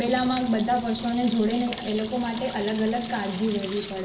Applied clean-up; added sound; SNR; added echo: none; Sink (filling or washing) / Water tap, faucet; 11 dB; reverberation time 0.2 s.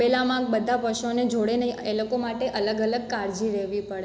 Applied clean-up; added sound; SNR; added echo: none; none; none; none.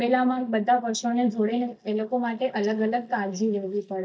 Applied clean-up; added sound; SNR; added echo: neural mask model DeepFilterNet 3.